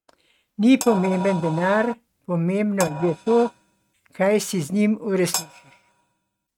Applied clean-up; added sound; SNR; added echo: neural mask model RNNoise.